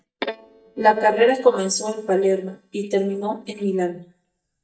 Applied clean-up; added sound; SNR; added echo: neural mask model DeepFilterNet 3.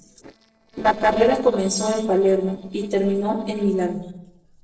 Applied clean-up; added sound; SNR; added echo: neural separator model SepFormer DNS4.